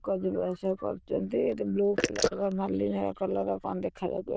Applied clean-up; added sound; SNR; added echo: neural diffusion model UNIVERSE++.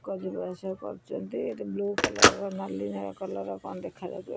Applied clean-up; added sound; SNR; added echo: none; Telephone; -2 dB; none.